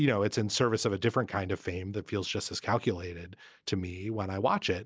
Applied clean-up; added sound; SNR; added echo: none; none; none; none.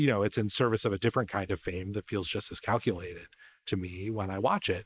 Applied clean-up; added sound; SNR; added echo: neural mask model Resemble Enhance denoiser.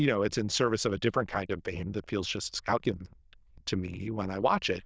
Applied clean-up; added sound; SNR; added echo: neural diffusion model UNIVERSE++.